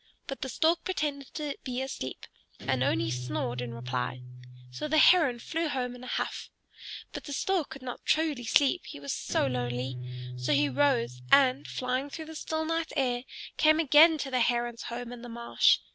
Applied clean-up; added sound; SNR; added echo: none; Guitar; 12 dB; none.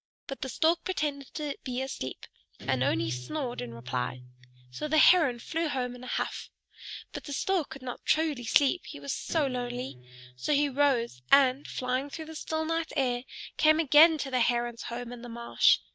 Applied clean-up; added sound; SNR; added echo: neural mask model DeepFilterNet 3.